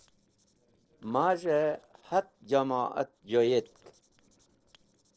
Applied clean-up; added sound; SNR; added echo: neural separator model SepFormer DNS4.